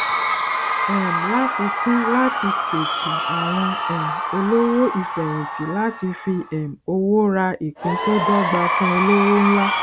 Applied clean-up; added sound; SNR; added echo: none; Crowd / Cheering; 2 dB; none.